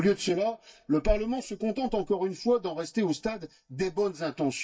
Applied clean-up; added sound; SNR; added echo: neural mask model DeepFilterNet 3.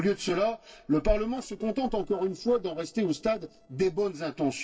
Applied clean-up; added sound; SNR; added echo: neural separator model SepFormer DNS4.